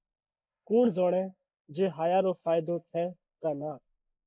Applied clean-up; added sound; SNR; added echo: neural mask model Resemble Enhance denoiser.